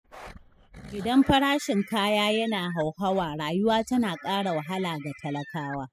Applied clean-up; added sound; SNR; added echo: classical method spectral subtraction.